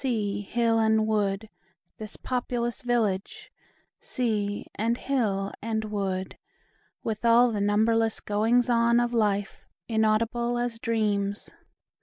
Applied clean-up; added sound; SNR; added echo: none; none; none; none.